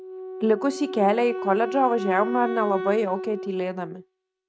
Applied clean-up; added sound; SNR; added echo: neural mask model RNNoise.